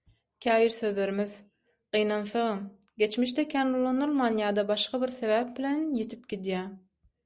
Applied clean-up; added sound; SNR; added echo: none; none; none; none.